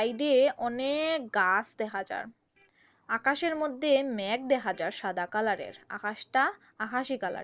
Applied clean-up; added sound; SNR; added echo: neural separator model SepFormer DNS4.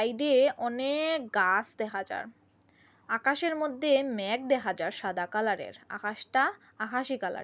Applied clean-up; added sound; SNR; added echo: none; none; none; none.